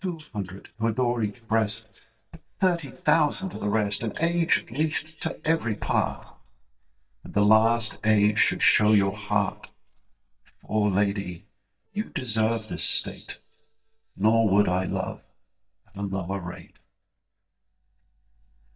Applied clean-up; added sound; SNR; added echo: neural mask model DeepFilterNet 3.